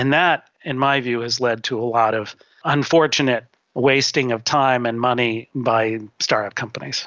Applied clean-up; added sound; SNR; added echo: none; none; none; none.